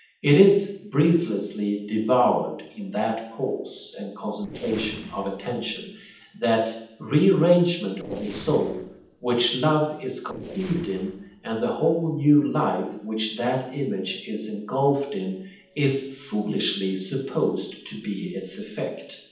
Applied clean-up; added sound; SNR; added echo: neural separator model SepFormer DNS4.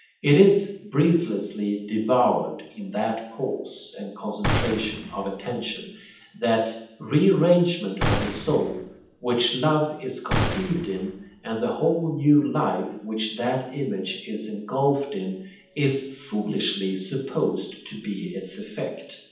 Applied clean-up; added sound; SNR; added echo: none; Gunshot, gunfire; 4 dB; reverberation time 0.8 s.